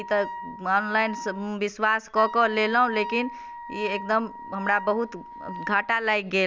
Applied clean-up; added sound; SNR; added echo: none; Wind instrument, woodwind instrument; 12 dB; none.